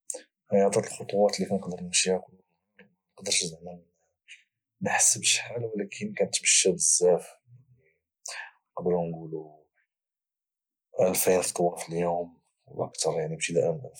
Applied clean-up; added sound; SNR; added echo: none; none; none; none.